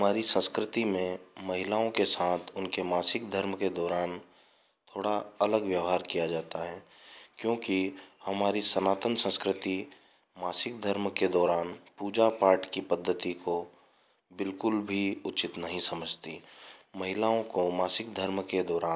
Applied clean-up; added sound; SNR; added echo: none; none; none; none.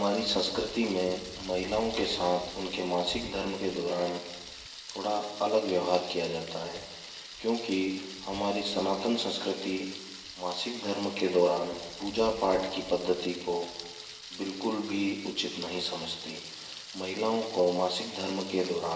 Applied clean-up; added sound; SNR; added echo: none; Thunder; 13 dB; reverberation time 1.2 s.